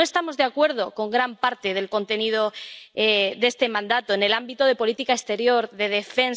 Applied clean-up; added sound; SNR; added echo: none; none; none; none.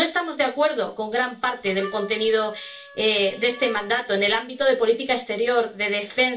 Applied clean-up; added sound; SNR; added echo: none; Harmonica; 20 dB; reverberation time 0.2 s.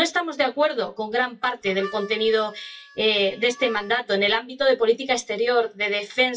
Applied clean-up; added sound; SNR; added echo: classical method WPE with log-MMSE.